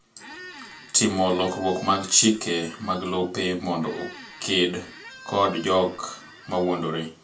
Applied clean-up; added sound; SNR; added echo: none; Squeak; 20 dB; reverberation time 0.2 s.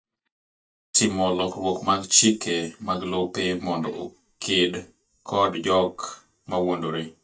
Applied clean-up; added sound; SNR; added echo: neural mask model DeepFilterNet 3.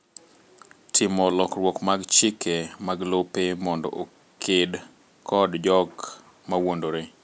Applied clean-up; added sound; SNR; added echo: none; none; none; none.